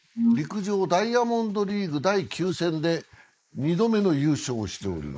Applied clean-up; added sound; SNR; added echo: neural mask model Resemble Enhance denoiser.